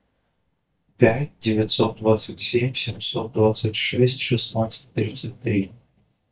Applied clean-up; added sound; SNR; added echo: neural mask model DeepFilterNet 3.